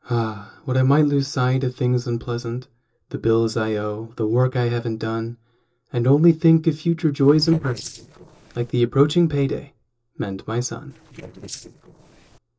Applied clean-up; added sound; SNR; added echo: neural separator model SepFormer DNS4.